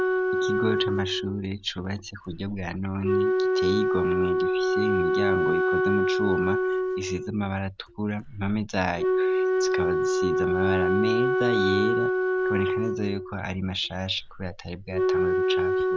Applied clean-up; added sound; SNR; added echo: none; Wind instrument, woodwind instrument; -5 dB; none.